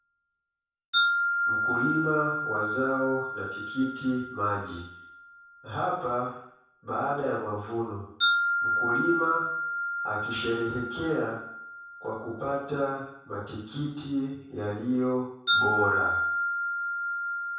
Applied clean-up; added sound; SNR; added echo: none; Wind chime; 0 dB; reverberation time 0.7 s.